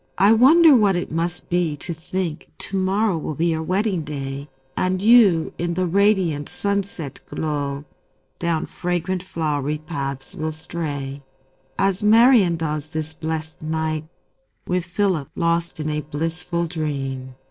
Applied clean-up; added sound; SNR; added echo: neural separator model SepFormer DNS4.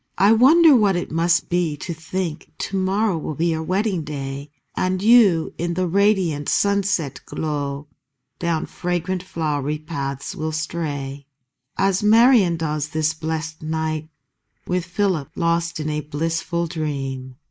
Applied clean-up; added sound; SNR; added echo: neural mask model Resemble Enhance denoiser.